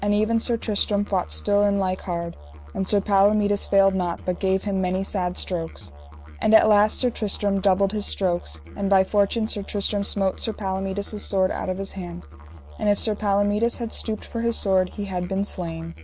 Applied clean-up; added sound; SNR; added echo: none; Musical instrument; 17 dB; none.